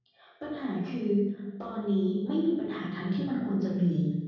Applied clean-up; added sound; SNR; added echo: none; none; none; reverberation time 1.3 s.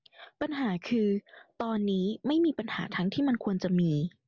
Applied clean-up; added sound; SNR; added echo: none; none; none; none.